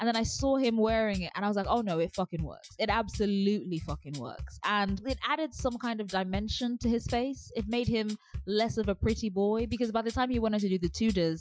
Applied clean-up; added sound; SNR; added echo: classical method Wiener filter.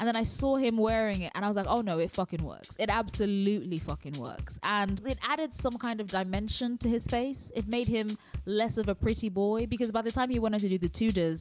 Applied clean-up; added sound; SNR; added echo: none; Bass drum / Drum kit; 13 dB; none.